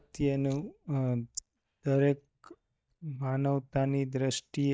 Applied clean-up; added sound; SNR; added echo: neural mask model DeepFilterNet 3.